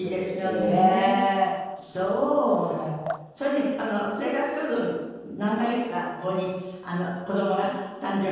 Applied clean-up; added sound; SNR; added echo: neural separator model SepFormer DNS4.